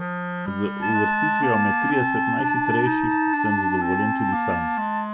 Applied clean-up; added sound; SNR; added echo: none; Wind instrument, woodwind instrument + Wind instrument, woodwind instrument; -5 dB; none.